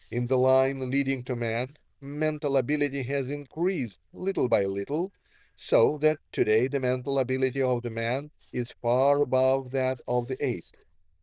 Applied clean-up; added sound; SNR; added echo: neural diffusion model UNIVERSE++.